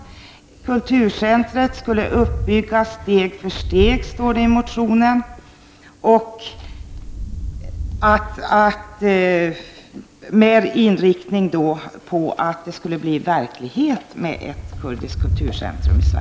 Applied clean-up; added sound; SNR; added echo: none; Thunder; 8 dB; none.